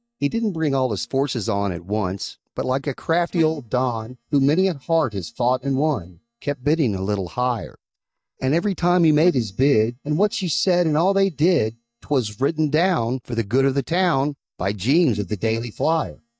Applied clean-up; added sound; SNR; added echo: neural mask model DeepFilterNet 3.